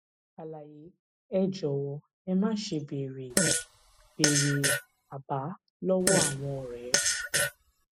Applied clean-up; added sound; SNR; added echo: classical method spectral subtraction.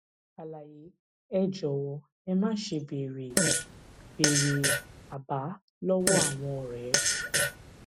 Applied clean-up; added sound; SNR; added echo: none; Fart; -3 dB; none.